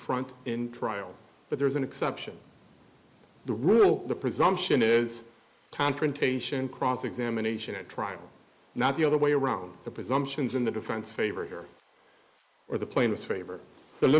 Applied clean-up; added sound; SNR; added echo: neural mask model Resemble Enhance denoiser.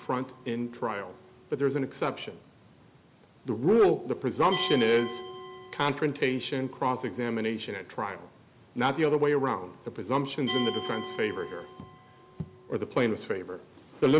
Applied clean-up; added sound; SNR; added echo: none; Glass; 14 dB; none.